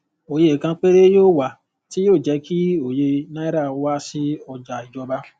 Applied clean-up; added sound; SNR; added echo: none; none; none; none.